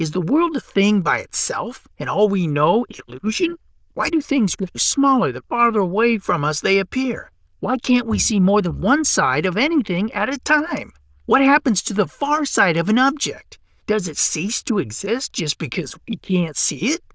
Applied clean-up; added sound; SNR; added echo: neural diffusion model UNIVERSE++.